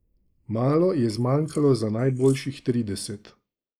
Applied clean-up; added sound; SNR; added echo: neural mask model Resemble Enhance denoiser.